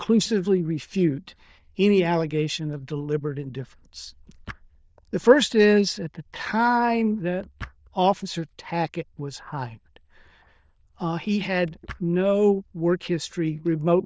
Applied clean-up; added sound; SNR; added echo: neural diffusion model UNIVERSE++.